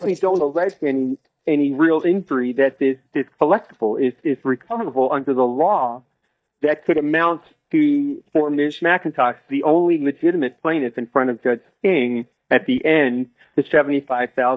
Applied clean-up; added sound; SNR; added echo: neural mask model DeepFilterNet 3.